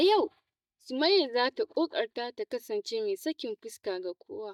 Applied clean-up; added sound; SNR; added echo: neural mask model DeepFilterNet 3.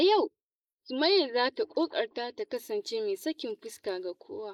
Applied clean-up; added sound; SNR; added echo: neural mask model Resemble Enhance denoiser.